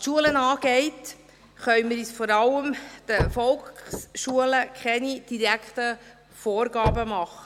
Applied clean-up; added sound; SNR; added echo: none; Slam / Car; 11 dB; none.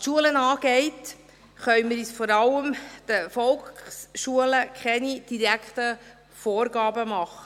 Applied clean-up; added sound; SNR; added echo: none; none; none; none.